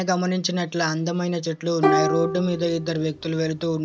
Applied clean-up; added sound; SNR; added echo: none; Plucked string instrument; 2 dB; none.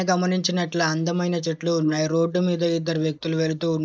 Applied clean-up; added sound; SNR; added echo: neural mask model Resemble Enhance denoiser.